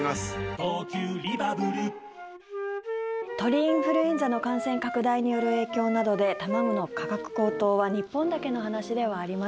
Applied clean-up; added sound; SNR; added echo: none; Wind instrument, woodwind instrument; 7 dB; none.